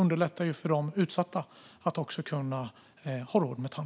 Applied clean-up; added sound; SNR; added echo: none; none; none; none.